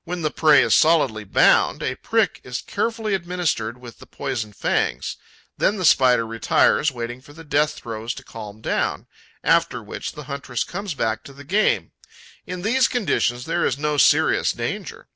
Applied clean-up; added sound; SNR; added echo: none; none; none; none.